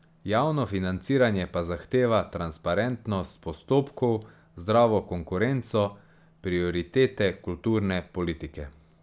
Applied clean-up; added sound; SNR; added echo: none; none; none; none.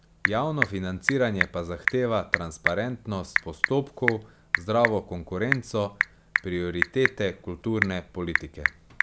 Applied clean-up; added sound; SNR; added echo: none; Telephone / Typing; 1 dB; none.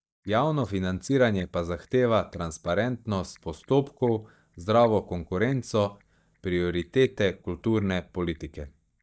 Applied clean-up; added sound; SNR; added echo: neural mask model DeepFilterNet 3.